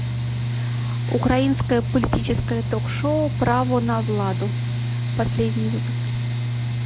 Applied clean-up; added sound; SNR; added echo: none; Mechanical fan; -1 dB; none.